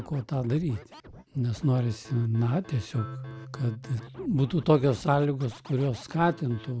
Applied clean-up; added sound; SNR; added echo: none; Scratching (performance technique) + Marimba, xylophone; 17 dB; none.